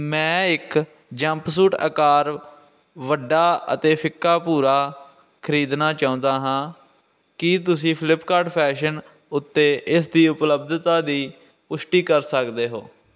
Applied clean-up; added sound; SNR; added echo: none; none; none; none.